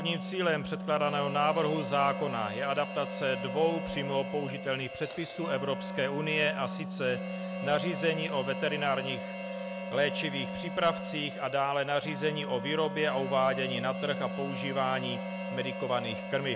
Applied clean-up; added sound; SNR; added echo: none; Harmonica + Wind instrument, woodwind instrument; 6 dB; none.